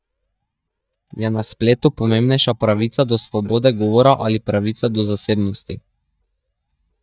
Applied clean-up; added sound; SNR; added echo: neural mask model DeepFilterNet 3.